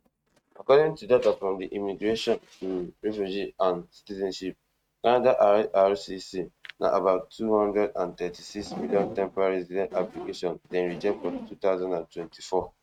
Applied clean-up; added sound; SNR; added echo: neural mask model RNNoise.